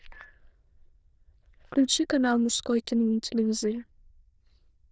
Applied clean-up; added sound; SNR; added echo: neural diffusion model UNIVERSE++.